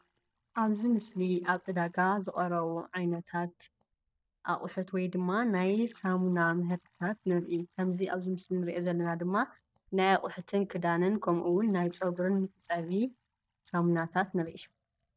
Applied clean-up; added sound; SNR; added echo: neural mask model DeepFilterNet 3.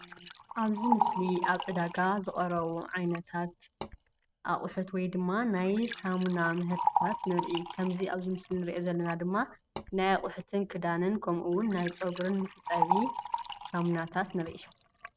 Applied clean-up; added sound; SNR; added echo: neural mask model RNNoise.